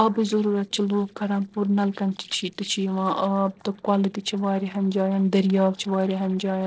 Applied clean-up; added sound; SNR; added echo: neural separator model SepFormer DNS4.